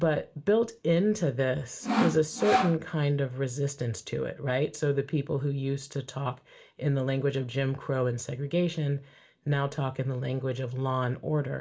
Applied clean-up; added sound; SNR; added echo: none; Sawing; 0 dB; reverberation time 0.2 s.